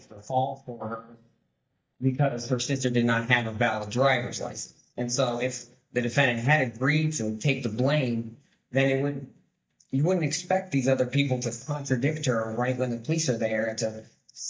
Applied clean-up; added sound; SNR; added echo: neural mask model DeepFilterNet 3.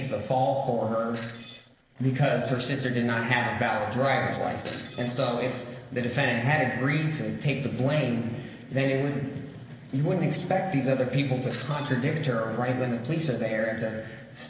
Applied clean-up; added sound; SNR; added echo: neural separator model SepFormer DNS4.